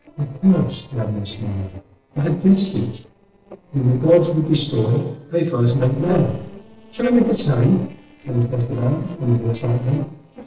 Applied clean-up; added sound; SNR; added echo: neural separator model SepFormer DNS4.